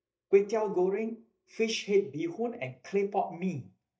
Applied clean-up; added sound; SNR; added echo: neural mask model DeepFilterNet 3.